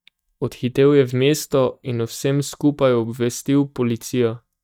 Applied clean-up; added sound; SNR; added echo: neural mask model DeepFilterNet 3.